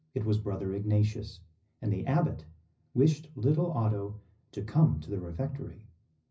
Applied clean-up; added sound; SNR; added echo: none; none; none; reverberation time 0.4 s.